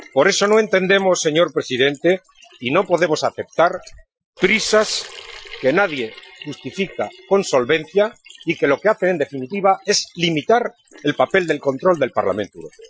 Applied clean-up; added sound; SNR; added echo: classical method Wiener filter.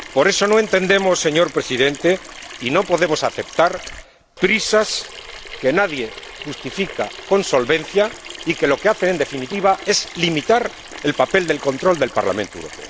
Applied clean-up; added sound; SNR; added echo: none; Sink (filling or washing) / Water tap, faucet; 16 dB; none.